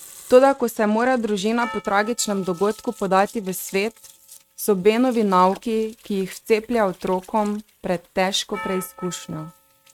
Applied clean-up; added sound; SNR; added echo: neural mask model RNNoise.